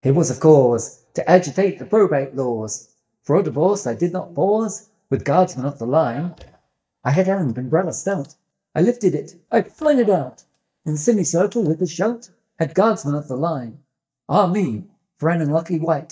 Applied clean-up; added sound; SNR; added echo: neural mask model DeepFilterNet 3.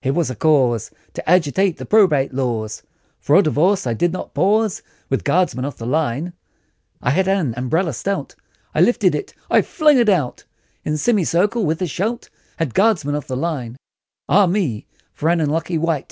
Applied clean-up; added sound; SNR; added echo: none; none; none; none.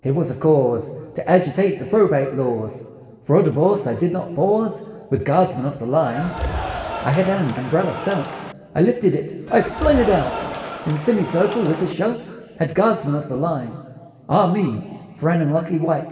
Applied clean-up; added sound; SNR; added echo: none; Cheering; 8 dB; reverberation time 2.2 s.